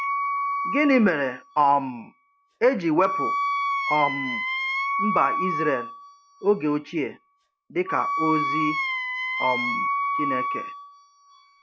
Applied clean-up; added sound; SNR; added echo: classical method log-MMSE.